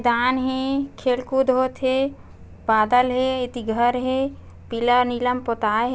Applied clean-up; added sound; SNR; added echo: none; none; none; none.